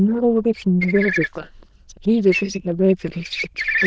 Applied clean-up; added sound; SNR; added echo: neural diffusion model UNIVERSE++.